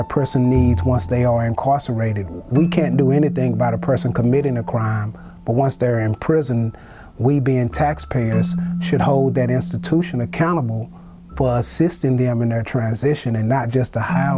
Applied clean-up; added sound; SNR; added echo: none; Keyboard (musical); 10 dB; none.